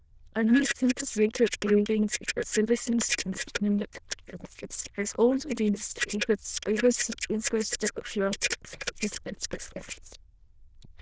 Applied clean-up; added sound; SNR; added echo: neural diffusion model UNIVERSE++.